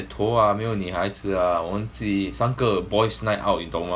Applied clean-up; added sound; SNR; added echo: none; none; none; none.